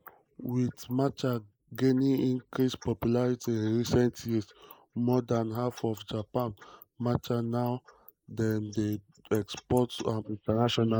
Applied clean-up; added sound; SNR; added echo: neural mask model Resemble Enhance denoiser.